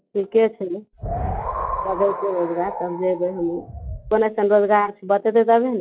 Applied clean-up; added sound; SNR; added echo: classical method log-MMSE.